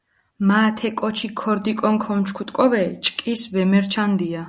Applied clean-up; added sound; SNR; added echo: none; none; none; none.